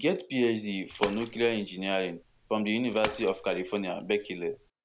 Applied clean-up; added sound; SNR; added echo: none; Splash, splatter; 12 dB; none.